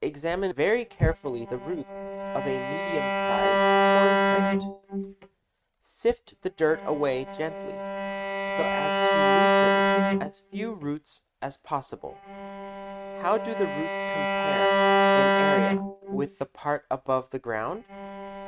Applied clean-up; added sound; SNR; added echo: neural mask model RNNoise.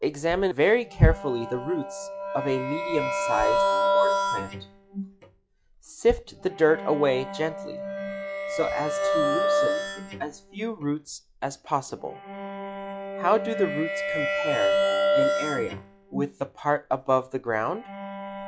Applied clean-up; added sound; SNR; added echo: classical method log-MMSE.